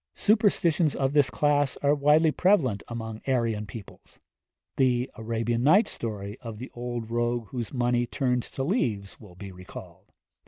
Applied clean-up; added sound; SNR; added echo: none; none; none; none.